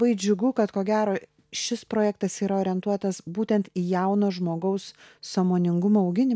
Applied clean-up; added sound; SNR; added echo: none; none; none; none.